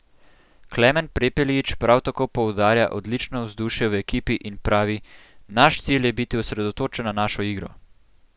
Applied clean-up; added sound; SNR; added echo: none; none; none; none.